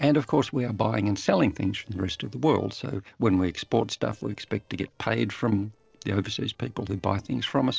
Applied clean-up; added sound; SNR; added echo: neural separator model SepFormer DNS4.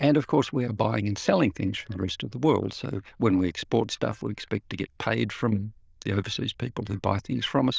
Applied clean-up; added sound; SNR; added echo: neural diffusion model UNIVERSE++.